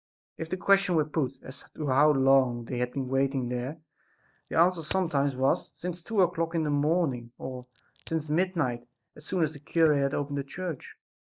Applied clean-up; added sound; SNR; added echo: neural mask model DeepFilterNet 3.